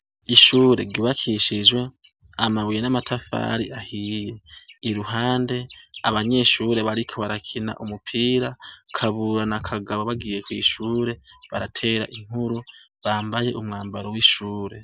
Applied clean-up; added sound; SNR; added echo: none; none; none; none.